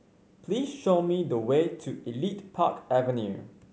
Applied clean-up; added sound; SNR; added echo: none; none; none; none.